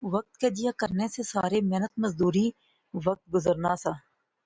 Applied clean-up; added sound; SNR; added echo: none; none; none; none.